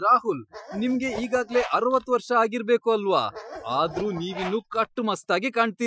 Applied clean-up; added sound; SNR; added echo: classical method Wiener filter.